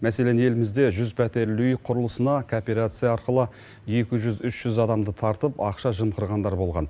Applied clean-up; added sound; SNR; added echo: none; none; none; none.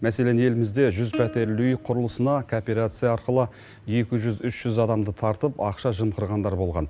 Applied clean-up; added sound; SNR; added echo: none; Plucked string instrument; 17 dB; none.